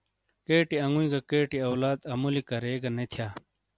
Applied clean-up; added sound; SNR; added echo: none; none; none; none.